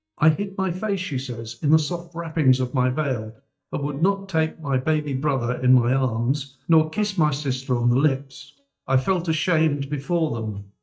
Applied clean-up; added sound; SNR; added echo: neural mask model DeepFilterNet 3.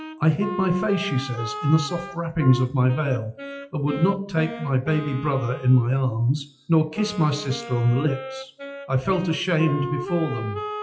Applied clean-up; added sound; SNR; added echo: classical method WPE with log-MMSE.